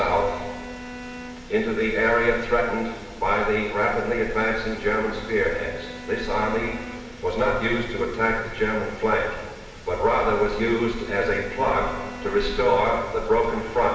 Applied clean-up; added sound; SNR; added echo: none; Bowed string instrument; 18 dB; reverberation time 1.0 s.